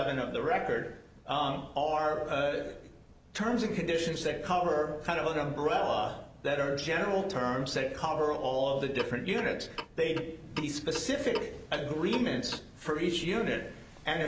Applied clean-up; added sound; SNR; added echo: none; Clock; 13 dB; none.